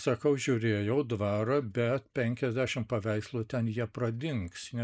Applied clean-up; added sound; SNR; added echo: neural mask model Resemble Enhance denoiser.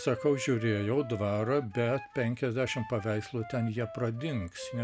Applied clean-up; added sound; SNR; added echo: none; Wind instrument, woodwind instrument; 15 dB; none.